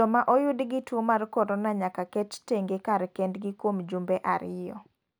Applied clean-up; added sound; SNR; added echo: none; none; none; none.